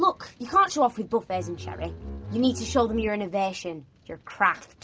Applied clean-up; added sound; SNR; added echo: none; Bowed string instrument; 10 dB; none.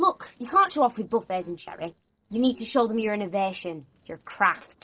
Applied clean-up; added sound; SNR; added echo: neural separator model SepFormer DNS4.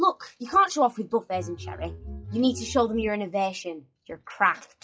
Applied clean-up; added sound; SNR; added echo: classical method log-MMSE.